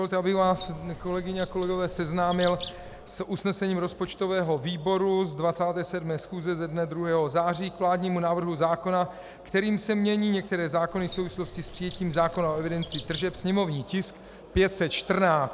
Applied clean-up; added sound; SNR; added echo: none; Bird; 10 dB; none.